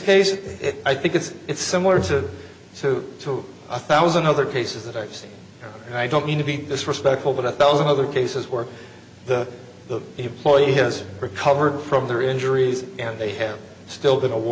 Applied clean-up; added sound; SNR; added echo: none; none; none; none.